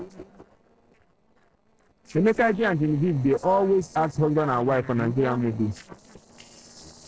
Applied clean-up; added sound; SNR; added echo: neural separator model SepFormer DNS4.